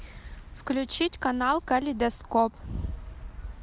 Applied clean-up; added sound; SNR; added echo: none; none; none; none.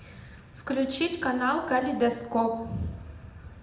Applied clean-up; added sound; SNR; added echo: none; none; none; reverberation time 0.7 s.